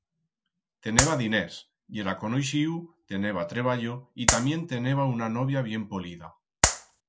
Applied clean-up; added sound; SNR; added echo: none; Clapping; -4 dB; none.